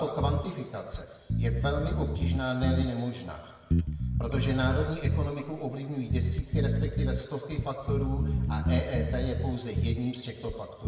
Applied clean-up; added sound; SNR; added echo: none; Bass guitar; -3 dB; reverberation time 1.3 s.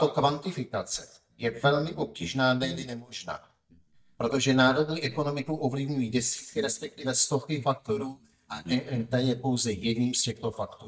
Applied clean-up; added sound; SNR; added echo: neural mask model DeepFilterNet 3.